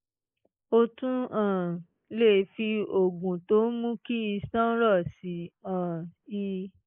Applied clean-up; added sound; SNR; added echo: neural mask model Resemble Enhance denoiser.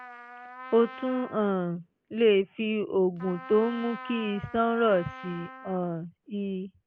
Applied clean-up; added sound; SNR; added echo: none; Trumpet; 17 dB; none.